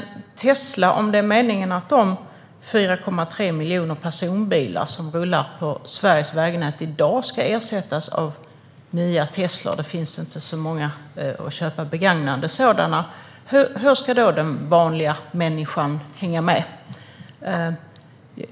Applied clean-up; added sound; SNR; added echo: none; none; none; none.